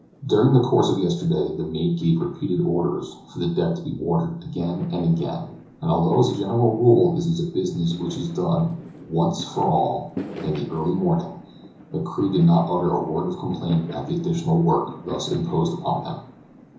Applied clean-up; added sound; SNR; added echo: none; Fireworks; 17 dB; reverberation time 0.7 s.